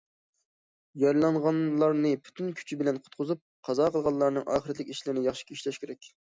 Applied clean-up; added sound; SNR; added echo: none; none; none; none.